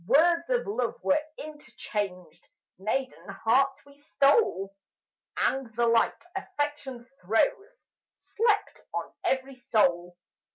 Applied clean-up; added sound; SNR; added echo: none; none; none; none.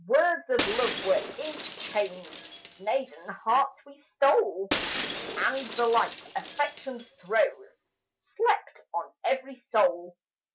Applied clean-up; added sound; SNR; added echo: none; Shatter; 6 dB; none.